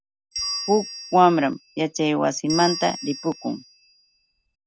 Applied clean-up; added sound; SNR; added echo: none; Bell; 11 dB; none.